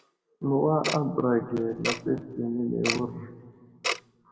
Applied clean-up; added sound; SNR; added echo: none; Tick-tock; 8 dB; reverberation time 1.6 s.